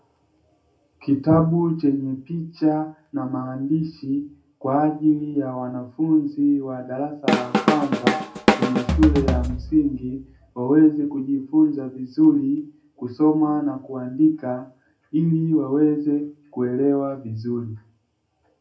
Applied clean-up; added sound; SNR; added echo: none; Drum kit; 0 dB; reverberation time 0.3 s.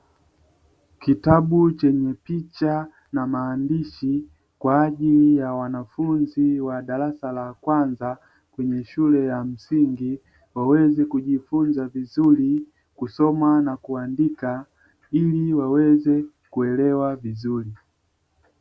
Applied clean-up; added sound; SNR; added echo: none; none; none; none.